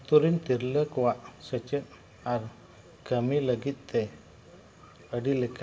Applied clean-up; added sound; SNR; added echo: none; none; none; reverberation time 0.7 s.